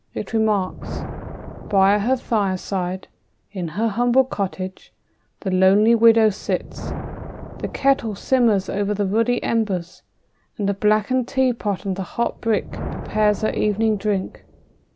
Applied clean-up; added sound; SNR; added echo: none; Thunder; 15 dB; none.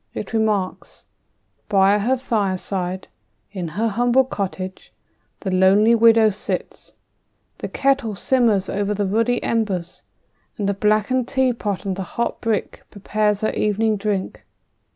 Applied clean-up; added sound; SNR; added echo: none; none; none; none.